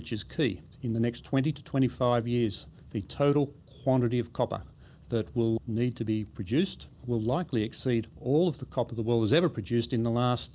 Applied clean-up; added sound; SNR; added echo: none; none; none; none.